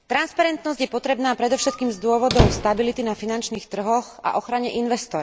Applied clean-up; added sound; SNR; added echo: none; Squeak; 4 dB; none.